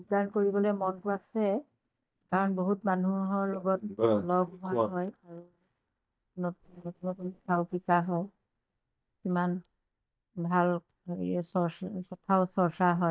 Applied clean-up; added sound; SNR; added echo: neural mask model DeepFilterNet 3.